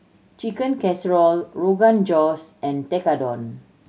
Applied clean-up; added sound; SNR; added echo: none; none; none; none.